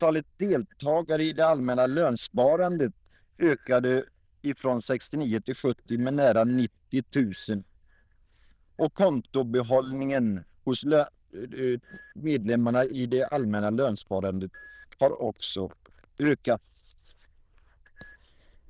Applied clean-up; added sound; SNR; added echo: neural diffusion model UNIVERSE++.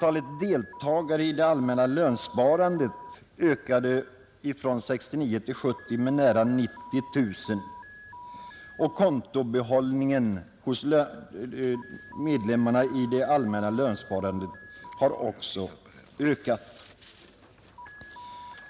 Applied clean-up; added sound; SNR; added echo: none; Alarm; 20 dB; none.